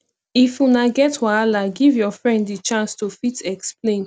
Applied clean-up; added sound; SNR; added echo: none; none; none; none.